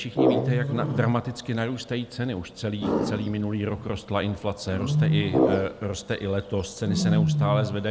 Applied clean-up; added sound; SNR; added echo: none; Brass instrument + Wild animals; -1 dB; none.